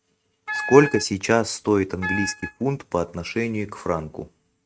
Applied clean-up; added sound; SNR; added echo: neural mask model RNNoise.